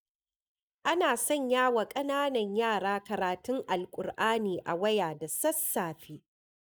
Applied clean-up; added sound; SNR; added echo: neural mask model Resemble Enhance denoiser.